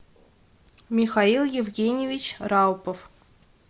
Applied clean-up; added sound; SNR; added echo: none; none; none; none.